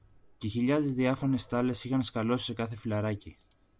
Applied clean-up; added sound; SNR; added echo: none; none; none; none.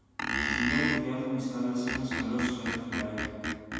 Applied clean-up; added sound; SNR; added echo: none; Screech; 1 dB; reverberation time 2.0 s.